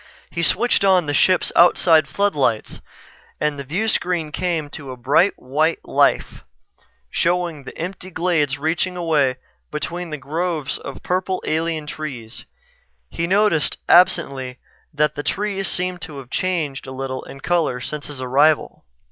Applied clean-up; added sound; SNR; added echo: none; none; none; none.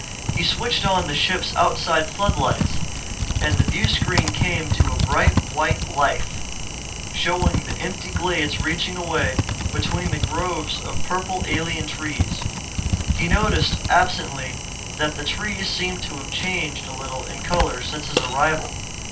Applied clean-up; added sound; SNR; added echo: none; Typing; 0 dB; reverberation time 0.2 s.